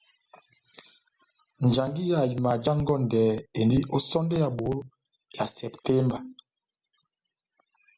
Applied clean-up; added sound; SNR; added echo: none; none; none; none.